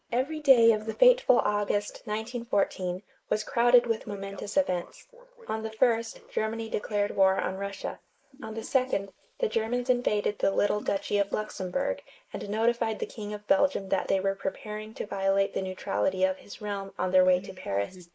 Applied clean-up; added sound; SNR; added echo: neural mask model Resemble Enhance denoiser.